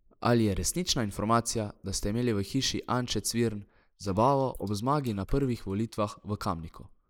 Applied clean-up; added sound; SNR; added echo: neural mask model Resemble Enhance denoiser.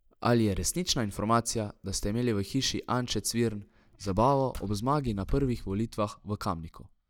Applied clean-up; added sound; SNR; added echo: neural mask model DeepFilterNet 3.